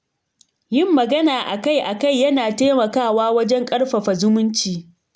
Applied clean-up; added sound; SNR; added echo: none; none; none; none.